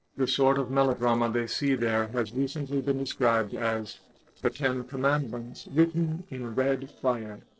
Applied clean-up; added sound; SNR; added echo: neural separator model SepFormer DNS4.